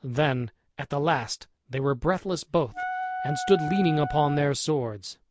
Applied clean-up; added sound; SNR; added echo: none; Wind instrument, woodwind instrument; 6 dB; none.